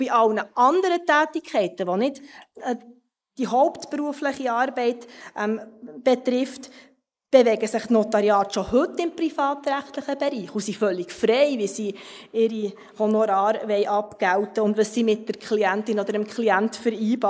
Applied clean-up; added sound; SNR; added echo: neural mask model Resemble Enhance denoiser.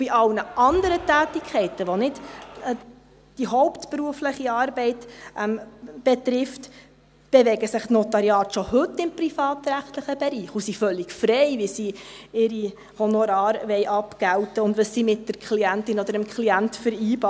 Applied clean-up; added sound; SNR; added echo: none; Cheering; 17 dB; none.